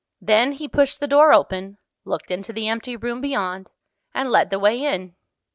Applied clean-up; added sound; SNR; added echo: none; none; none; none.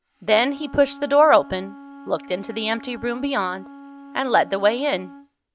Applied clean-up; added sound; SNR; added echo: none; Wind instrument, woodwind instrument; 19 dB; none.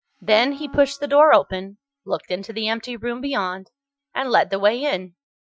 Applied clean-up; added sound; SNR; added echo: classical method Wiener filter.